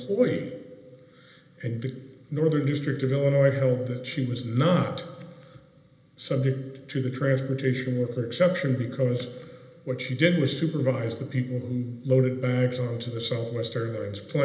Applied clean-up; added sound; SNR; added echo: none; none; none; reverberation time 1.0 s.